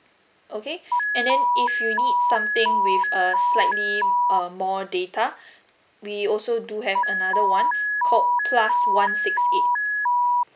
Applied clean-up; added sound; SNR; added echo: none; Alarm; -5 dB; none.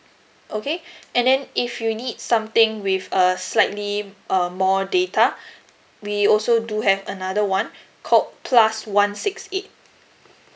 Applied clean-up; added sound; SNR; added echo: none; none; none; none.